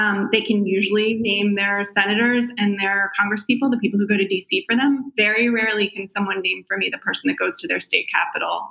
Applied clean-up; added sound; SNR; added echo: none; none; none; none.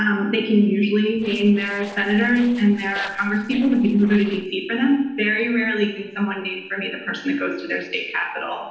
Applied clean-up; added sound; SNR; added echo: neural separator model SepFormer DNS4.